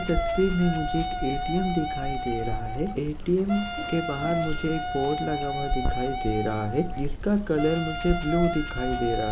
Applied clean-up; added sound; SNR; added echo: none; Water + Wind instrument, woodwind instrument; 2 dB; none.